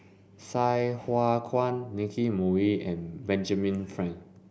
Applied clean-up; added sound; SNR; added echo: none; none; none; none.